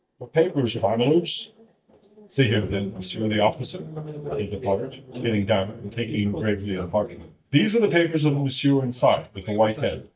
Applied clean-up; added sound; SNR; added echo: neural mask model DeepFilterNet 3.